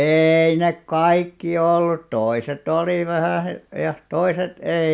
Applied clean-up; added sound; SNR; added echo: none; none; none; none.